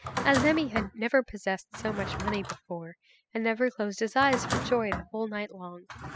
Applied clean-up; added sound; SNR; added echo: classical method spectral subtraction.